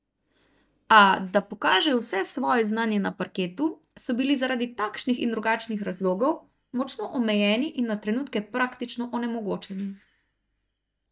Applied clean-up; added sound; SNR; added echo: neural mask model DeepFilterNet 3.